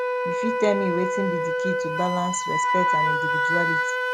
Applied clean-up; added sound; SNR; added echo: none; Wind instrument, woodwind instrument; -4 dB; none.